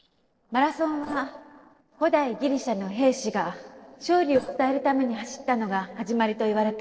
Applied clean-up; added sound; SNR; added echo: neural separator model SepFormer DNS4.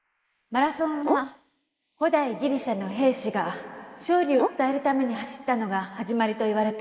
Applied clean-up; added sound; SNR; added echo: neural mask model Resemble Enhance denoiser.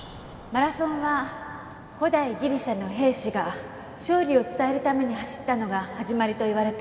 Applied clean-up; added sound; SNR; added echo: none; none; none; none.